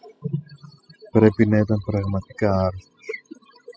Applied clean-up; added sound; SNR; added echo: classical method spectral subtraction.